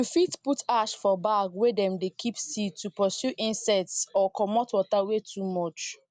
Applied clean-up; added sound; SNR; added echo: none; none; none; none.